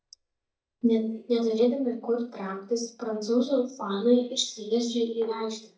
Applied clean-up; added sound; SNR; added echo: neural mask model DeepFilterNet 3.